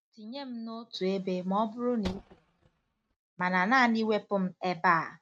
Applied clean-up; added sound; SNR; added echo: neural mask model RNNoise.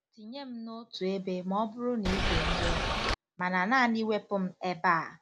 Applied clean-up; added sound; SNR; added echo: none; Boat, Water vehicle; -3 dB; none.